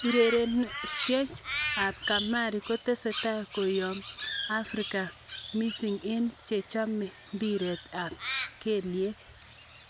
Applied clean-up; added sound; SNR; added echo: none; Crow; 8 dB; none.